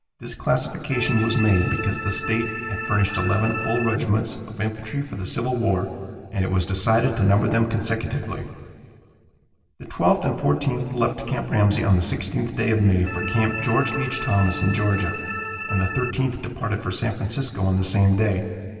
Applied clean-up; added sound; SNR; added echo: none; Organ; 7 dB; reverberation time 2.3 s.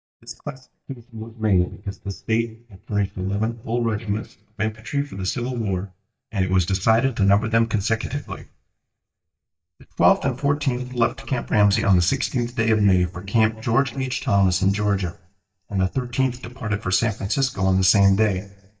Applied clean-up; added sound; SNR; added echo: neural mask model DeepFilterNet 3.